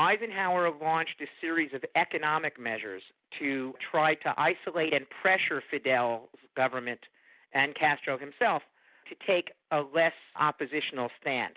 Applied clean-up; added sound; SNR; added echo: none; none; none; none.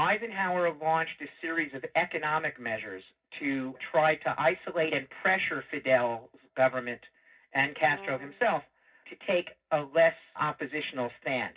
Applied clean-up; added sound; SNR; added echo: neural separator model SepFormer DNS4.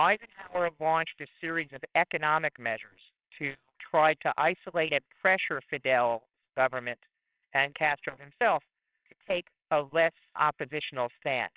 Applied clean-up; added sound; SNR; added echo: neural separator model SepFormer WHAMR!.